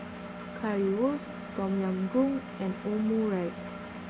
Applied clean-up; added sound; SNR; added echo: none; Engine; 10 dB; reverberation time 1.4 s.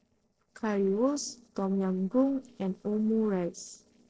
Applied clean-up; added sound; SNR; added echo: neural separator model SepFormer DNS4.